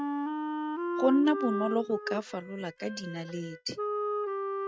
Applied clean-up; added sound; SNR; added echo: neural mask model RNNoise.